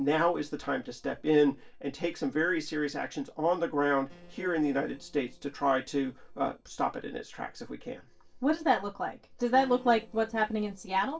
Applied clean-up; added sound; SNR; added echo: neural separator model SepFormer DNS4.